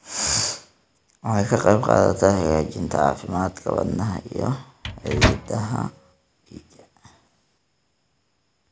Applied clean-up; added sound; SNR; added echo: none; Microwave oven; 1 dB; none.